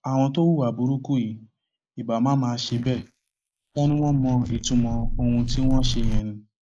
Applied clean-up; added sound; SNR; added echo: neural mask model Resemble Enhance denoiser.